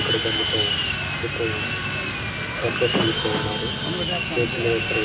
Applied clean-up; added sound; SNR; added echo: none; Sawing; -4 dB; reverberation time 2.2 s.